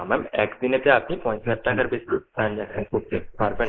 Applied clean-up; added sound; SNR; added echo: neural mask model Resemble Enhance denoiser.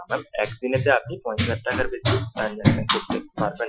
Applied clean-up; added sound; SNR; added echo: classical method Wiener filter.